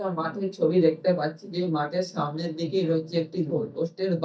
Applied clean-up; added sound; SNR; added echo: neural mask model DeepFilterNet 3.